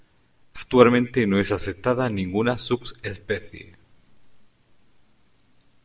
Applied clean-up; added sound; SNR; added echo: none; none; none; none.